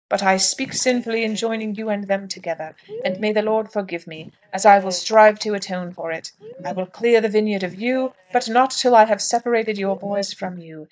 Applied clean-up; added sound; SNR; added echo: neural mask model DeepFilterNet 3.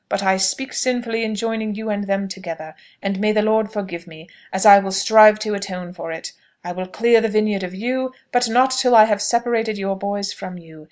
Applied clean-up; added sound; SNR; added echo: none; none; none; none.